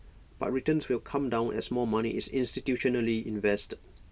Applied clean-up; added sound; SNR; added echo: none; none; none; none.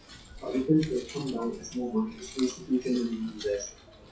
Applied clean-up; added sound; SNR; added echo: classical method WPE with log-MMSE.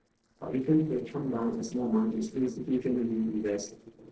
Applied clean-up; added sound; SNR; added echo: neural separator model SepFormer DNS4.